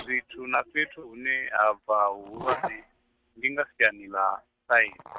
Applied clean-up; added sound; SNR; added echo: neural mask model RNNoise.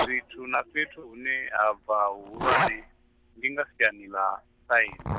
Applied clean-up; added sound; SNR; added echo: none; Zipper (clothing); 5 dB; none.